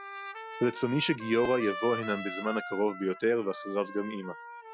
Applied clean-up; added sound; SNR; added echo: classical method Wiener filter.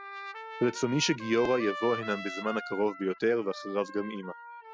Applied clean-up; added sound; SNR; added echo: classical method spectral subtraction.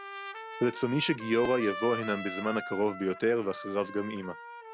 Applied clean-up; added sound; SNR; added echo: none; Trumpet; 10 dB; none.